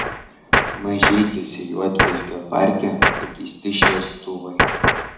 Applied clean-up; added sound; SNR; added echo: none; Gunshot, gunfire; -2 dB; reverberation time 0.8 s.